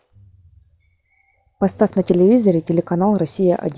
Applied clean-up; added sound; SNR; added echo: none; none; none; none.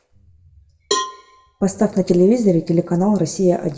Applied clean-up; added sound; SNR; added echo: none; Cowbell; 10 dB; reverberation time 0.6 s.